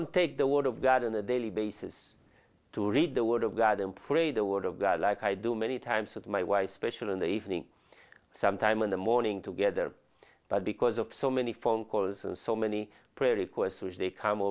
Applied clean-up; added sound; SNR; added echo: none; none; none; none.